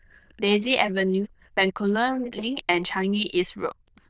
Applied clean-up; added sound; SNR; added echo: neural diffusion model UNIVERSE++.